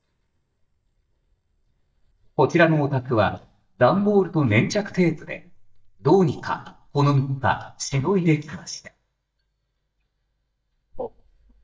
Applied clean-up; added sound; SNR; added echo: neural mask model DeepFilterNet 3.